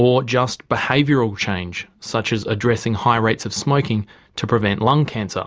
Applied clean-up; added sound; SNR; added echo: none; none; none; none.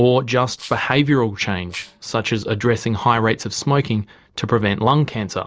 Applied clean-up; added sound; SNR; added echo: neural separator model SepFormer DNS4.